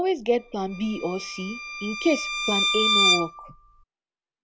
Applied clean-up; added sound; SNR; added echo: none; Bowed string instrument; -1 dB; none.